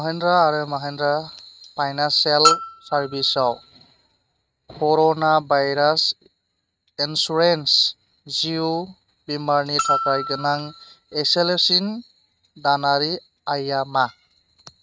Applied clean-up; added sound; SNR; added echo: neural mask model RNNoise.